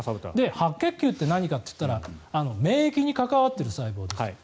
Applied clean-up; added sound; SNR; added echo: none; none; none; none.